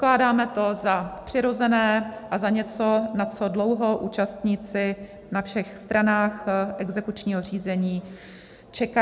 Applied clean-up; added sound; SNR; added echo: none; none; none; none.